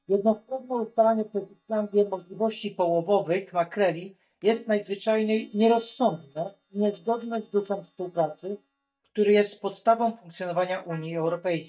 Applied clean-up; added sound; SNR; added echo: neural mask model DeepFilterNet 3.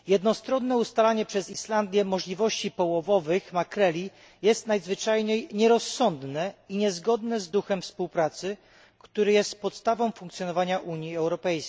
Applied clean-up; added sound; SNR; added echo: none; none; none; none.